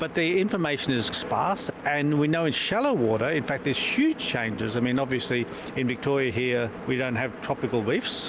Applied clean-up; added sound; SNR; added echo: none; none; none; none.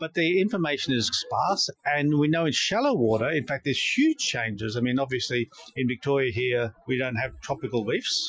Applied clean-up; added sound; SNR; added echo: classical method Wiener filter.